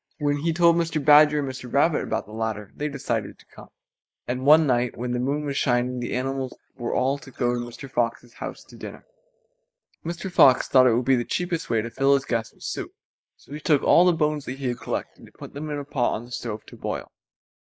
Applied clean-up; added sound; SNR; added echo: neural mask model Resemble Enhance denoiser.